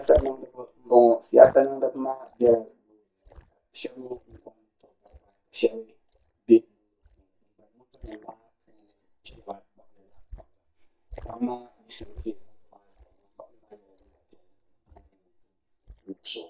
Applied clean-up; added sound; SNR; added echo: neural mask model DeepFilterNet 3.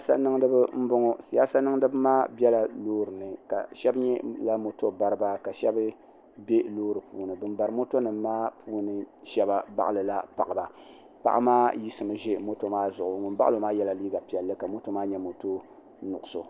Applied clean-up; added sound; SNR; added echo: none; none; none; none.